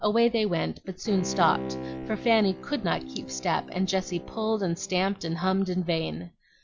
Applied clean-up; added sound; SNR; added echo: none; Bowed string instrument; 13 dB; none.